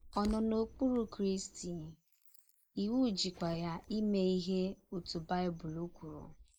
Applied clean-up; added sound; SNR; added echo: neural mask model Resemble Enhance denoiser.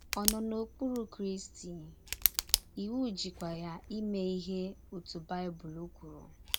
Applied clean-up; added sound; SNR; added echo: none; Tick; 1 dB; none.